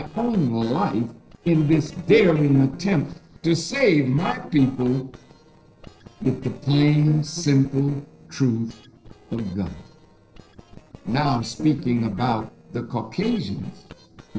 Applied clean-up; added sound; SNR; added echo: neural separator model SepFormer DNS4.